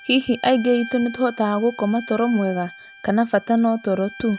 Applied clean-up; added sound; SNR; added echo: none; Bowed string instrument; 18 dB; none.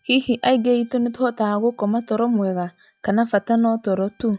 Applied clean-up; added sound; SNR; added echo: classical method log-MMSE.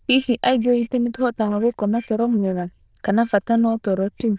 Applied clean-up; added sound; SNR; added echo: neural diffusion model UNIVERSE++.